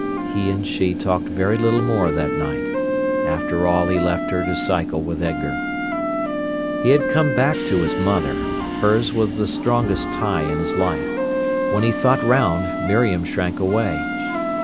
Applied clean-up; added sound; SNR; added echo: none; Wind instrument, woodwind instrument + Subway, metro, underground / Train; 2 dB; none.